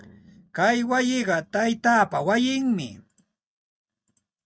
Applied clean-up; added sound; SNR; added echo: neural mask model RNNoise.